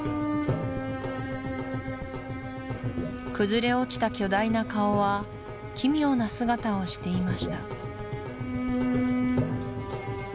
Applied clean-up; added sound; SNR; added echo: none; Engine; 19 dB; none.